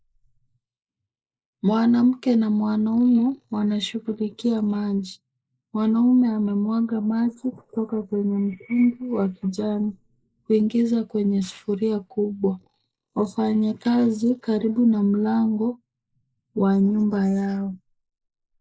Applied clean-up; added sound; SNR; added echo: neural mask model Resemble Enhance denoiser.